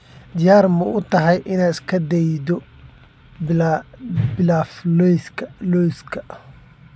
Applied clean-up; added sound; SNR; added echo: none; none; none; none.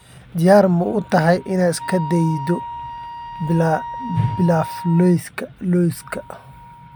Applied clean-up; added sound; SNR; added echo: none; Wind instrument, woodwind instrument; 14 dB; none.